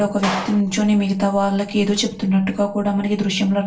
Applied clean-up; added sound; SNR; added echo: none; Clapping; 12 dB; reverberation time 0.3 s.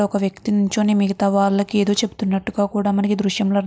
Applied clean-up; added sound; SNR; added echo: none; none; none; none.